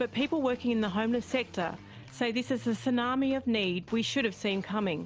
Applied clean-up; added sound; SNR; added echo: none; none; none; none.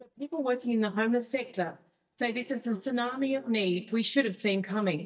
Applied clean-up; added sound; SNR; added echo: neural mask model DeepFilterNet 3.